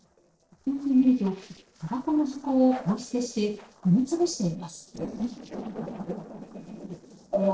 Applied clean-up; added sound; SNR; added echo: neural separator model SepFormer DNS4.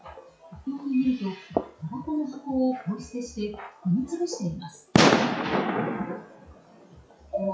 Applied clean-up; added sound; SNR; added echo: classical method WPE with log-MMSE.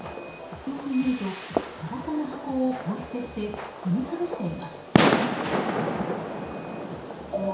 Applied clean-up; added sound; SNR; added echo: none; Fireworks; -2 dB; reverberation time 0.6 s.